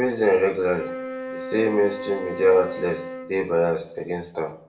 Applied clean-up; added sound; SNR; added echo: none; Wind instrument, woodwind instrument; 10 dB; reverberation time 0.5 s.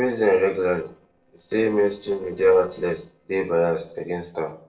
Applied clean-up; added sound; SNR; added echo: neural separator model SepFormer DNS4.